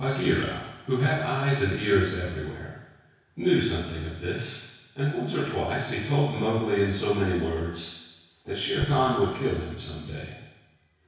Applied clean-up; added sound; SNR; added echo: none; Explosion; 11 dB; reverberation time 1.1 s.